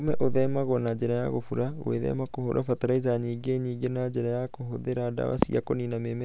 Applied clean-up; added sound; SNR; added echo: none; none; none; none.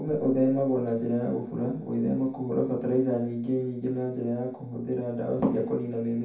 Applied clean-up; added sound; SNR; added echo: none; none; none; reverberation time 0.6 s.